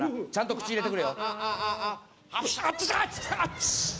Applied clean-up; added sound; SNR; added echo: none; none; none; none.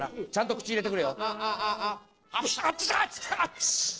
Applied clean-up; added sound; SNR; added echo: neural separator model SepFormer DNS4.